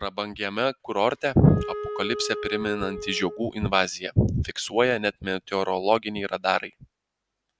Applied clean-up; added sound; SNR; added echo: none; Wind instrument, woodwind instrument; 9 dB; none.